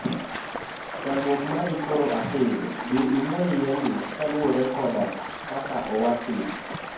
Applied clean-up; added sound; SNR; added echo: none; Stream; 8 dB; reverberation time 0.9 s.